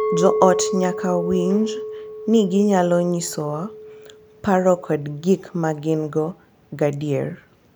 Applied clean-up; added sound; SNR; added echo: none; Chink, clink; 8 dB; none.